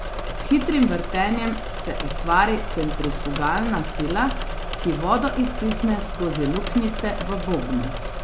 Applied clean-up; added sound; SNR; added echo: none; Engine / Mechanisms; 3 dB; none.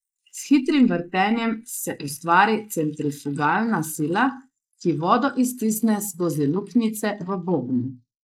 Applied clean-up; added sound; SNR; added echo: neural mask model Resemble Enhance denoiser.